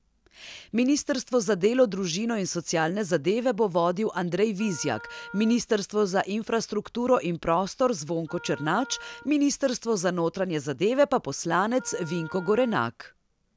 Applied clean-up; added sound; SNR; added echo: none; Wind instrument, woodwind instrument; 20 dB; none.